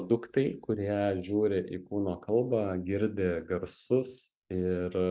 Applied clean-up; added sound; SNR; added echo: neural mask model DeepFilterNet 3.